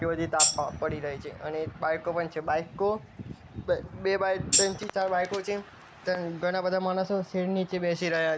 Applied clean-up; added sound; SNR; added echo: none; Tambourine; -1 dB; none.